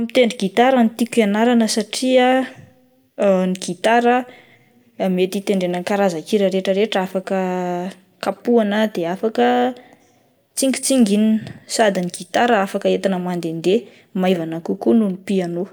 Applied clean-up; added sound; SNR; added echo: none; none; none; reverberation time 0.4 s.